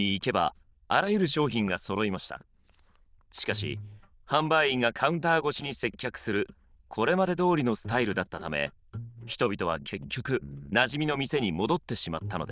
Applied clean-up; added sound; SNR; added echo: neural diffusion model UNIVERSE++.